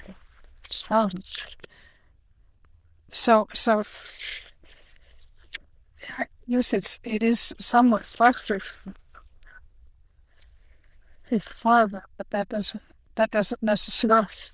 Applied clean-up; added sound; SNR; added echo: neural diffusion model UNIVERSE++.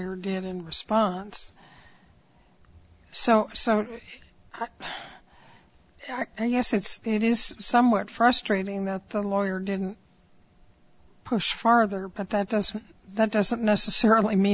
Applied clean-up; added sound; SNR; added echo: none; none; none; none.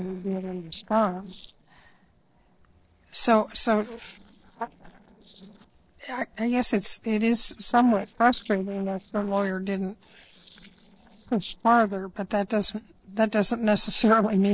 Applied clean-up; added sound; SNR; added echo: neural separator model SepFormer DNS4.